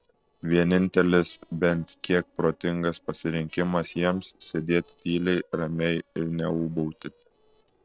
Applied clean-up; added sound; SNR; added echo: neural separator model SepFormer DNS4.